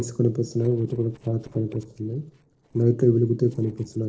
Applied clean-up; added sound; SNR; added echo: neural separator model SepFormer DNS4.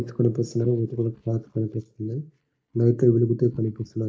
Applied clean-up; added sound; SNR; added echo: neural mask model DeepFilterNet 3.